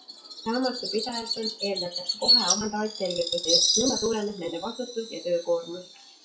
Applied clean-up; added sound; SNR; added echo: classical method log-MMSE.